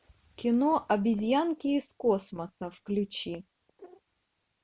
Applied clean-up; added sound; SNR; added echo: none; none; none; none.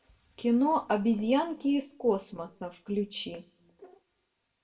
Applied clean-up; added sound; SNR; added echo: none; none; none; reverberation time 0.3 s.